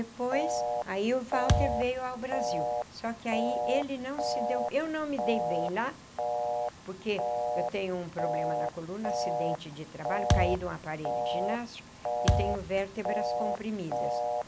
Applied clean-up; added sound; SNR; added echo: none; Telephone + Thump, thud; -3 dB; none.